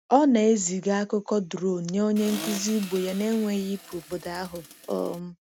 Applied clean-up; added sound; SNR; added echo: none; Accelerating, revving, vroom; 15 dB; none.